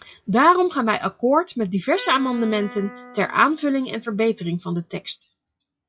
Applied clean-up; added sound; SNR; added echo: classical method log-MMSE.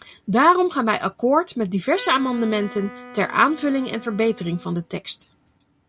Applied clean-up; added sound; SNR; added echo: none; Wind instrument, woodwind instrument; 18 dB; none.